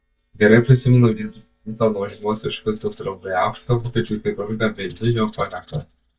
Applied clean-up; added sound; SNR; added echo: neural mask model DeepFilterNet 3.